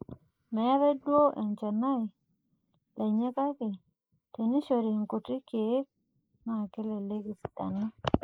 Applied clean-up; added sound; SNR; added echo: neural mask model Resemble Enhance denoiser.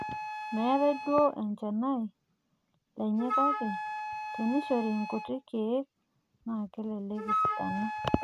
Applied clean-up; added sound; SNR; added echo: none; Wind instrument, woodwind instrument; 5 dB; none.